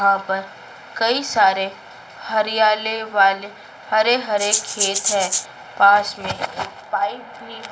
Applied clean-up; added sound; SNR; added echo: none; Rattle (instrument); 2 dB; reverberation time 0.4 s.